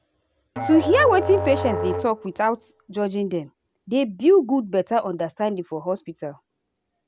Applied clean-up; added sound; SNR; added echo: none; Musical instrument; 6 dB; none.